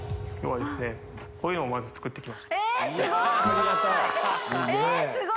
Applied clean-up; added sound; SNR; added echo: none; Acoustic guitar + Crushing; 16 dB; none.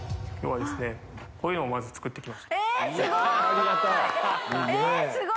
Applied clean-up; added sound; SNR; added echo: none; none; none; none.